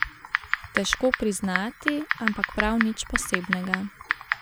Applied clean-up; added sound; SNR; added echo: none; Typing; 1 dB; none.